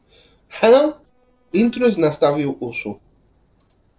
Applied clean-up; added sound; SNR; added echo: neural separator model SepFormer DNS4.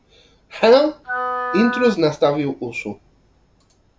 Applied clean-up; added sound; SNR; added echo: none; Wind instrument, woodwind instrument; 7 dB; none.